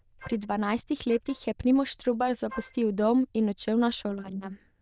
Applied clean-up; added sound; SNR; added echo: neural diffusion model UNIVERSE++.